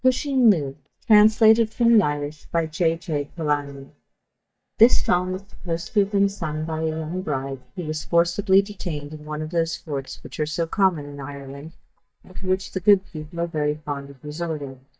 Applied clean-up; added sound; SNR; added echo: neural mask model DeepFilterNet 3.